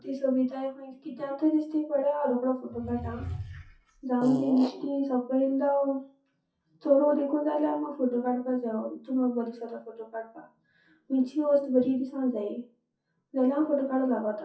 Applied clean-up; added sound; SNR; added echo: classical method WPE with log-MMSE.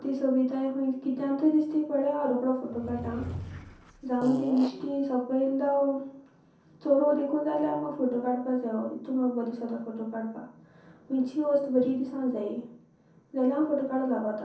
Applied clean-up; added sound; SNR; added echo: none; Fart / Drawer open or close; 11 dB; reverberation time 0.6 s.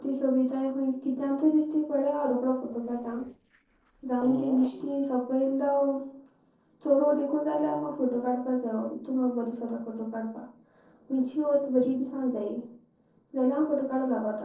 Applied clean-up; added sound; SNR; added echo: neural separator model SepFormer DNS4.